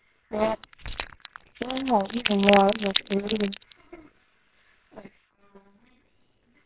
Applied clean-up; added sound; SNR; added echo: neural separator model SepFormer WHAMR!.